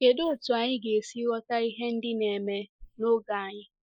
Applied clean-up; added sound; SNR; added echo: neural mask model Resemble Enhance denoiser.